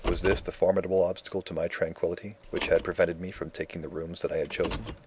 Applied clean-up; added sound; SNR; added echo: none; Car; 11 dB; none.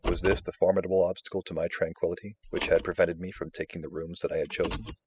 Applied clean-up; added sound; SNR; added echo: classical method spectral subtraction.